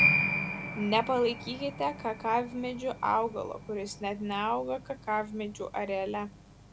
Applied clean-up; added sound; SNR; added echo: none; Piano; 3 dB; none.